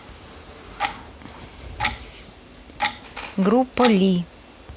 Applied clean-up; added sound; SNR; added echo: none; Clock; 8 dB; none.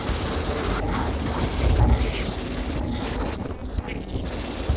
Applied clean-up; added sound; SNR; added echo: neural separator model SepFormer DNS4.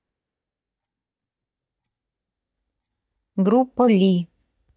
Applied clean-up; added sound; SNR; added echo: neural mask model DeepFilterNet 3.